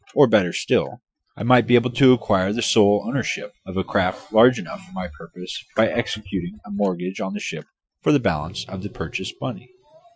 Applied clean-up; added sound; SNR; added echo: classical method Wiener filter.